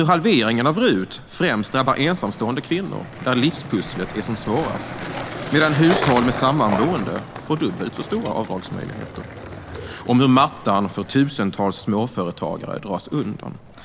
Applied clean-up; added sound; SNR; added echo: none; Skateboard; 11 dB; none.